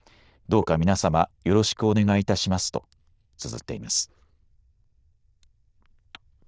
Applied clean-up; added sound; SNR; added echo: neural diffusion model UNIVERSE++.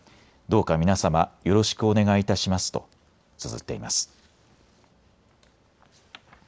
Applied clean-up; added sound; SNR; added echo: none; none; none; none.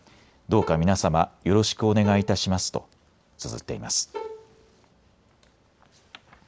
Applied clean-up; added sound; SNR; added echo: none; Bowed string instrument; 15 dB; none.